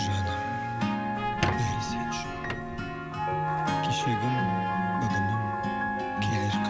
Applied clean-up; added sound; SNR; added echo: none; Wind instrument, woodwind instrument + Squeak; 2 dB; none.